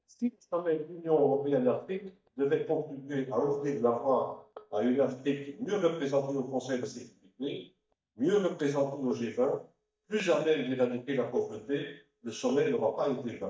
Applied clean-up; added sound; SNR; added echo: neural mask model DeepFilterNet 3.